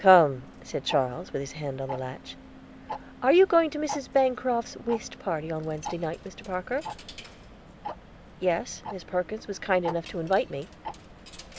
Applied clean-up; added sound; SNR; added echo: none; Tick-tock + Coin (dropping); 14 dB; none.